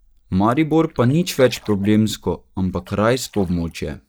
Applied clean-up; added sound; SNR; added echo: neural mask model DeepFilterNet 3.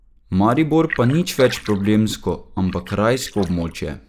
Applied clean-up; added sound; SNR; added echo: neural mask model Resemble Enhance denoiser.